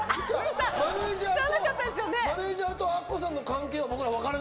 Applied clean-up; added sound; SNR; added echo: none; Engine; 16 dB; none.